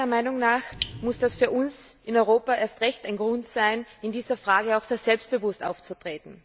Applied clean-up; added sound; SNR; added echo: none; Raindrop; 10 dB; none.